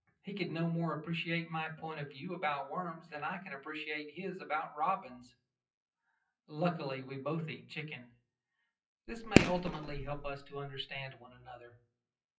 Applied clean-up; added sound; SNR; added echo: classical method WPE with log-MMSE.